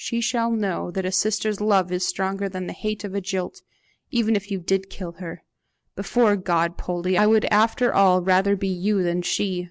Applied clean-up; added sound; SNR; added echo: none; none; none; none.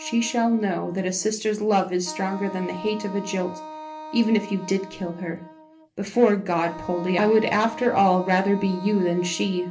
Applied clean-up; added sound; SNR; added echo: none; Wind instrument, woodwind instrument; 15 dB; reverberation time 0.3 s.